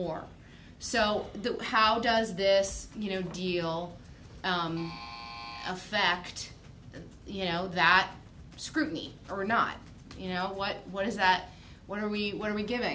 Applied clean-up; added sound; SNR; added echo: none; Alarm; 12 dB; none.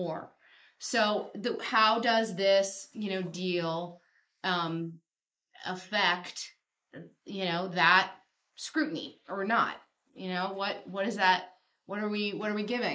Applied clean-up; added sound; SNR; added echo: neural mask model Resemble Enhance denoiser.